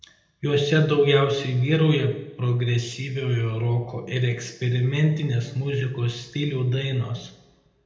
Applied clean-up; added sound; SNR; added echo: none; none; none; reverberation time 0.8 s.